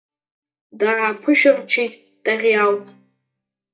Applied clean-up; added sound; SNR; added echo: neural mask model DeepFilterNet 3.